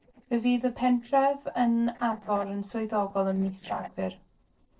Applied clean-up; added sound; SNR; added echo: neural separator model SepFormer DNS4.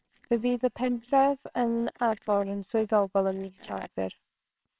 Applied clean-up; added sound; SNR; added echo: neural separator model SepFormer WHAMR!.